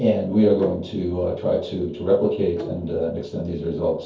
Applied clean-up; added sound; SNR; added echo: neural separator model SepFormer DNS4.